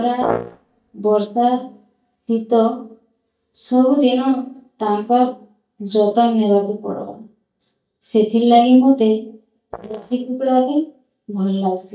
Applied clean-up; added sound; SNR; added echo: neural mask model DeepFilterNet 3.